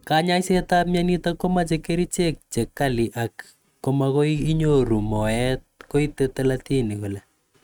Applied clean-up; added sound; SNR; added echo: neural mask model RNNoise.